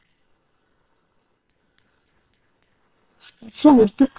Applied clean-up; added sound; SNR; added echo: neural separator model SepFormer WHAMR!.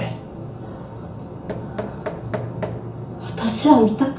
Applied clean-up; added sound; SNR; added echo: none; Knock; 12 dB; reverberation time 0.7 s.